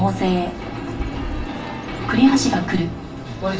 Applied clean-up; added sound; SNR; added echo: none; Bird vocalization, bird call, bird song; 14 dB; reverberation time 0.3 s.